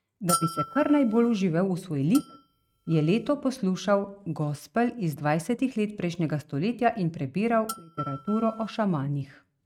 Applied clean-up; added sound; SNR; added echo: neural mask model RNNoise.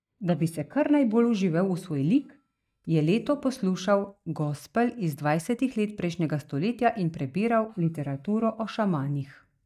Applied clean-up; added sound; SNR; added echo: neural mask model DeepFilterNet 3.